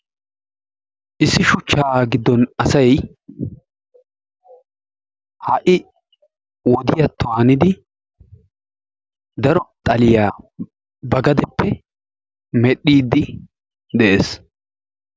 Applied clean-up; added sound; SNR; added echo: none; none; none; none.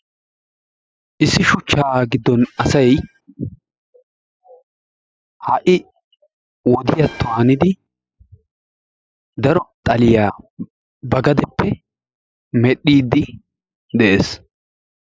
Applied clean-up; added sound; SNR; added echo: classical method spectral subtraction.